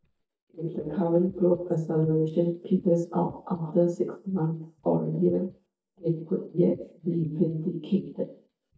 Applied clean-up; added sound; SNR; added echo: neural mask model DeepFilterNet 3.